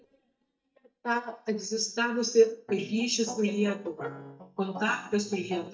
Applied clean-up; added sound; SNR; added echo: neural mask model DeepFilterNet 3.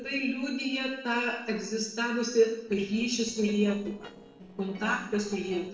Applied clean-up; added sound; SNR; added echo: neural separator model SepFormer DNS4.